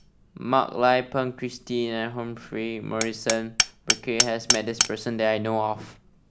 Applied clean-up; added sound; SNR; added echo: none; Hammer; 4 dB; none.